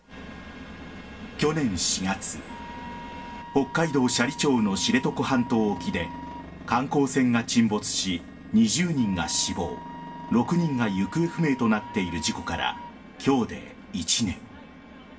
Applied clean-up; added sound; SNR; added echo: none; Wind instrument, woodwind instrument; 18 dB; reverberation time 0.2 s.